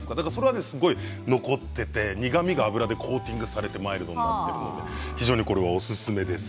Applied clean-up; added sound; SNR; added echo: none; none; none; none.